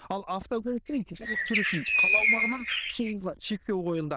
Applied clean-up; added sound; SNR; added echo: neural diffusion model UNIVERSE++.